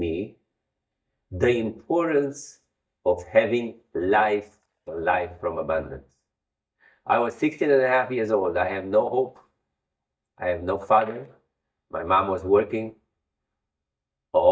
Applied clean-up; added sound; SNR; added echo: neural mask model DeepFilterNet 3.